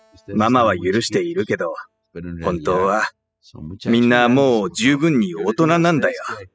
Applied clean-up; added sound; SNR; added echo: classical method spectral subtraction.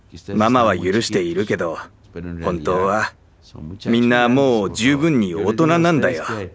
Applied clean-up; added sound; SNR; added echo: none; none; none; none.